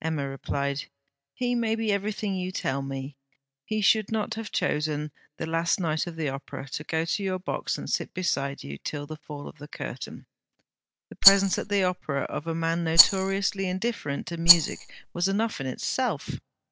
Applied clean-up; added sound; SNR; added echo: none; Rattle; -5 dB; none.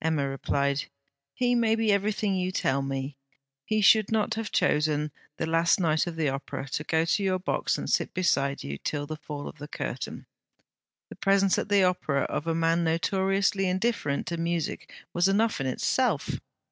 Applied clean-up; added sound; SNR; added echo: none; none; none; none.